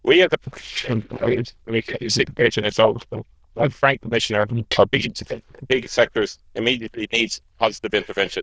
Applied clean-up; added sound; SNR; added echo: neural diffusion model UNIVERSE++.